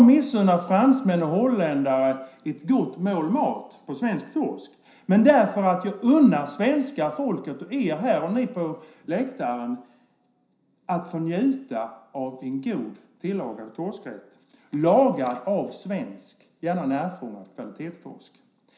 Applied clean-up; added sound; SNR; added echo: none; none; none; reverberation time 0.5 s.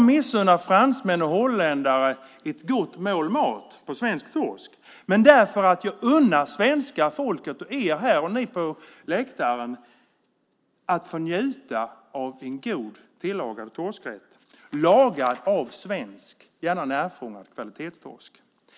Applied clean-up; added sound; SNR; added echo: none; none; none; none.